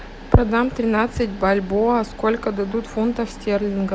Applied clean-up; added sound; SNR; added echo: none; none; none; none.